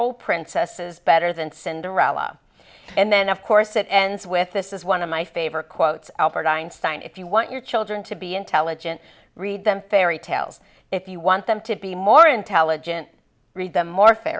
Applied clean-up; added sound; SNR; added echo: none; none; none; none.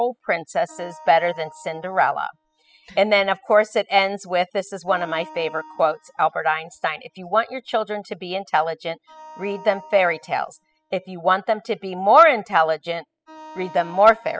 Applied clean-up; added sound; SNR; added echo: classical method spectral subtraction.